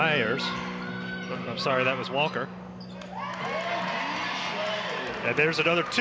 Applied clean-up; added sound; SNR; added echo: none; Harp; 11 dB; none.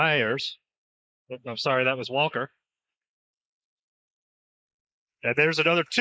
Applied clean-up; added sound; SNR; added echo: neural mask model Resemble Enhance denoiser.